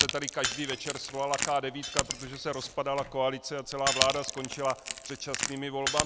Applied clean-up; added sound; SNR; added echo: none; Crack / Crackle + Shatter; 2 dB; none.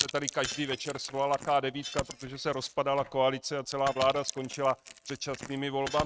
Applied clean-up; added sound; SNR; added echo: neural mask model RNNoise.